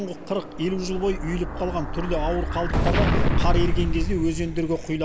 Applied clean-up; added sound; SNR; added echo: none; Explosion; -2 dB; none.